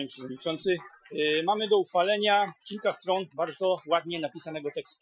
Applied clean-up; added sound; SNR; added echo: classical method Wiener filter.